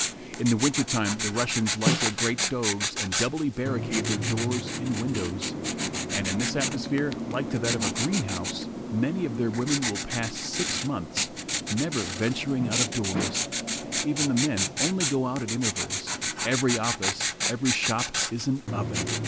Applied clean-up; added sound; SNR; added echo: none; Writing + Snare drum; 0 dB; none.